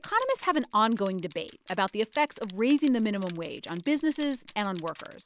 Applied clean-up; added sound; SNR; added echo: none; Crushing; 19 dB; none.